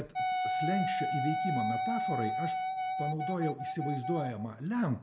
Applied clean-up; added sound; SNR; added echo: none; Wind instrument, woodwind instrument; -1 dB; reverberation time 1.2 s.